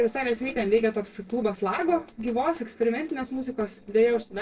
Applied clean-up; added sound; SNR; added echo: neural separator model SepFormer DNS4.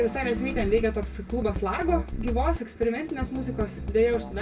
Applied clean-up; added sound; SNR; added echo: none; Drum kit; 5 dB; reverberation time 0.2 s.